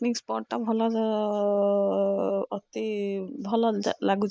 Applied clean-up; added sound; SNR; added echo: neural mask model Resemble Enhance denoiser.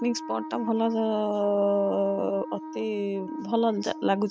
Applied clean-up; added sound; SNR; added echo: neural mask model RNNoise.